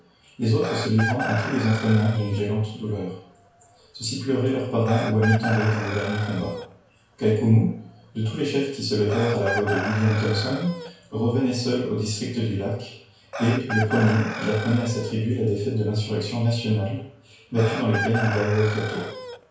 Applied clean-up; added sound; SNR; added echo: none; Chicken, rooster; 10 dB; reverberation time 0.5 s.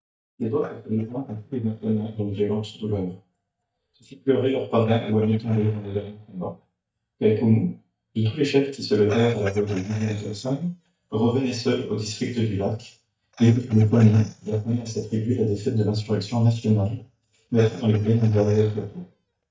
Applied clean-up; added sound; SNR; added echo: neural mask model DeepFilterNet 3.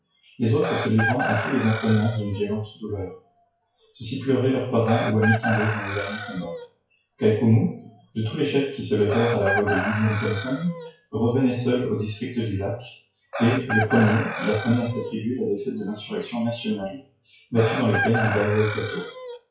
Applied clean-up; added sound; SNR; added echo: classical method WPE with log-MMSE.